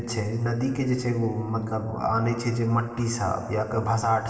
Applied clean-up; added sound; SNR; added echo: none; none; none; reverberation time 2.4 s.